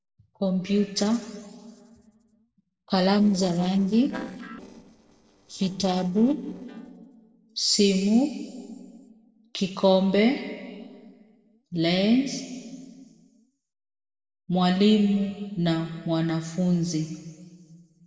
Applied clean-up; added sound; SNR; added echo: neural separator model SepFormer DNS4.